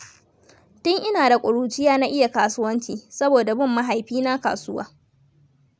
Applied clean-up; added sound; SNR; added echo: none; none; none; none.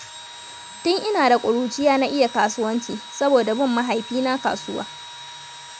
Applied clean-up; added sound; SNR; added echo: none; Engine / Drill; 16 dB; none.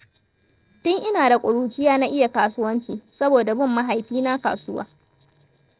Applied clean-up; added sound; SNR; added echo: neural separator model SepFormer DNS4.